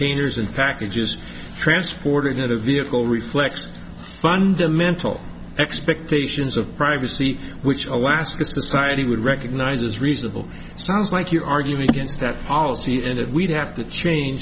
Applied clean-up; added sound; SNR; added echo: none; none; none; none.